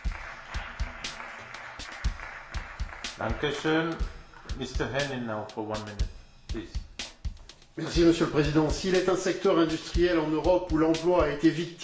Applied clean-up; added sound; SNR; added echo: none; Drum / Drum kit; 9 dB; reverberation time 0.7 s.